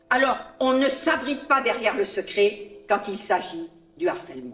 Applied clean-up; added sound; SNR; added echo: neural separator model SepFormer DNS4.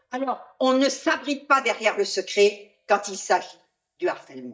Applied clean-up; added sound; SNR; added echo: neural mask model DeepFilterNet 3.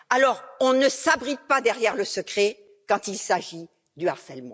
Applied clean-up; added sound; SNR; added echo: none; none; none; none.